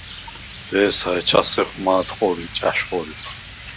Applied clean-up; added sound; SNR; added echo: none; Rain; 15 dB; none.